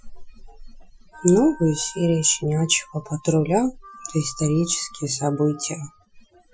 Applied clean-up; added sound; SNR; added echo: classical method Wiener filter.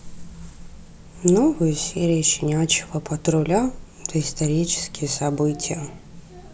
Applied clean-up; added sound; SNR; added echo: none; none; none; none.